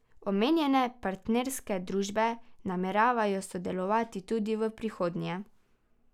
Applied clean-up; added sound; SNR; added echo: none; none; none; none.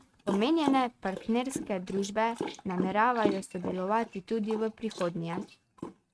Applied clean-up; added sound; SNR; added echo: neural mask model RNNoise.